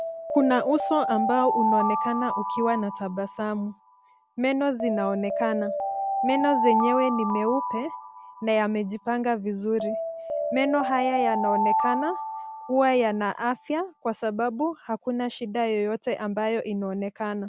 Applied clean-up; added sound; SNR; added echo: none; Alarm; 3 dB; none.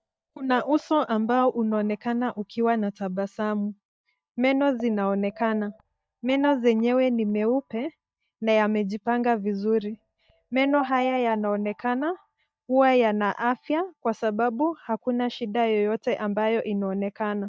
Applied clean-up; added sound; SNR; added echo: neural mask model DeepFilterNet 3.